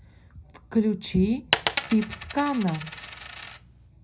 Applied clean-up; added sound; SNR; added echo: none; Coin (dropping); 5 dB; reverberation time 0.4 s.